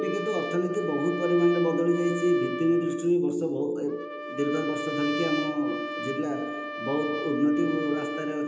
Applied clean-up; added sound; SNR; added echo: none; Trumpet; 9 dB; reverberation time 0.2 s.